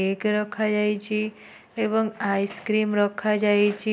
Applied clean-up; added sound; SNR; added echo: none; none; none; none.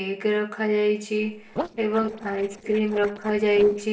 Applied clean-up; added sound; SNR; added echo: neural separator model SepFormer DNS4.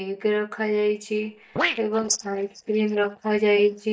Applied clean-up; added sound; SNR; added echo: neural mask model DeepFilterNet 3.